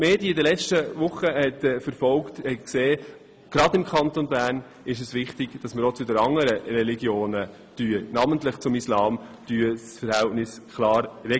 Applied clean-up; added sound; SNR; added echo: none; none; none; none.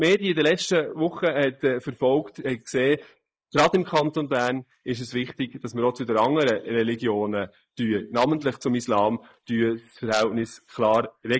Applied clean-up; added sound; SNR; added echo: neural mask model Resemble Enhance denoiser.